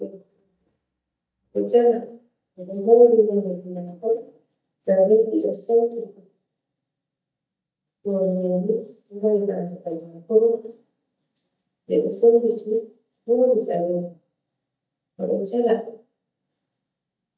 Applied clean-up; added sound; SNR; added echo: neural mask model DeepFilterNet 3.